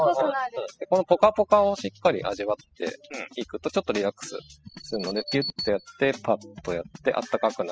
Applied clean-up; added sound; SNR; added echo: classical method spectral subtraction.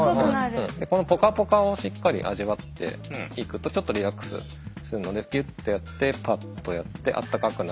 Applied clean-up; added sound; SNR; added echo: none; none; none; none.